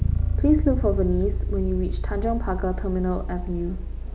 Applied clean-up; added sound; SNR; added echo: none; Bass guitar; -1 dB; none.